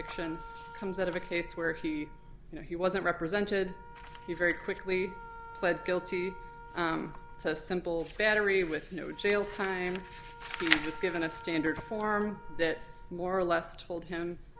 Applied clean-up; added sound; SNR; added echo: none; Wind instrument, woodwind instrument; 17 dB; none.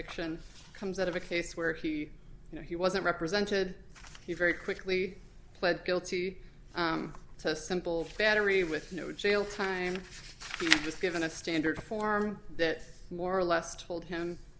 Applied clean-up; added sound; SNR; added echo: none; none; none; none.